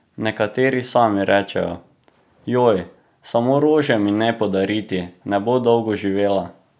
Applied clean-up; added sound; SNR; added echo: none; none; none; none.